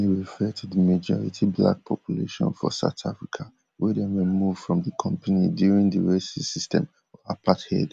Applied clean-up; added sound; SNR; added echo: none; none; none; none.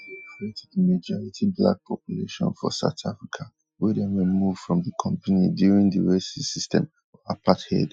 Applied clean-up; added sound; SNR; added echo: classical method Wiener filter.